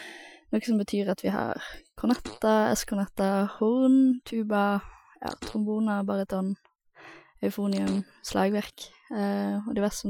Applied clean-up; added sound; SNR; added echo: classical method Wiener filter.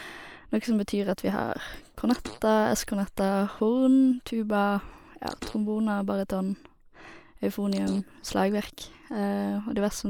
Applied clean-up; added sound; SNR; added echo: neural mask model Resemble Enhance denoiser.